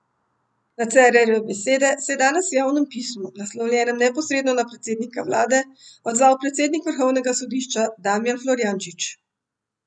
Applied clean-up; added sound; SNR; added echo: none; none; none; none.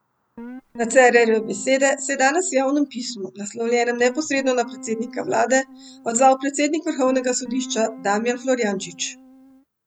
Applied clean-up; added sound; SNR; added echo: none; Guitar; 18 dB; none.